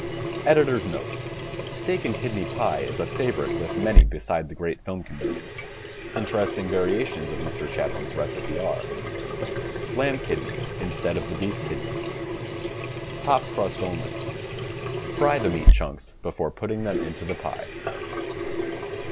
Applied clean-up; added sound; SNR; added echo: none; Sink (filling or washing) / Water tap, faucet; -2 dB; none.